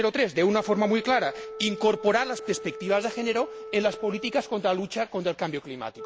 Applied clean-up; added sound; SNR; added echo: none; Wind instrument, woodwind instrument; 14 dB; none.